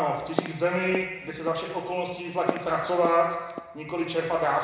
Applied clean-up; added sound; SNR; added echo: none; Walk, footsteps; 10 dB; reverberation time 1.0 s.